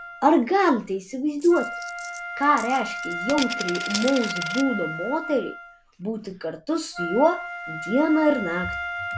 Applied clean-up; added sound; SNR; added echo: none; Wind instrument, woodwind instrument + Coin (dropping); 8 dB; none.